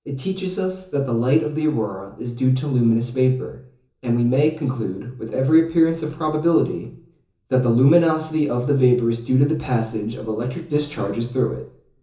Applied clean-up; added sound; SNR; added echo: none; none; none; reverberation time 0.7 s.